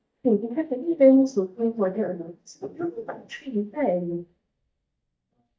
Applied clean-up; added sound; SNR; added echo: neural mask model DeepFilterNet 3.